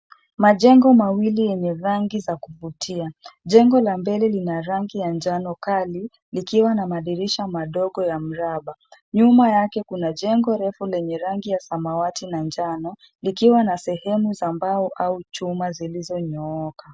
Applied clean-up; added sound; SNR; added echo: none; none; none; none.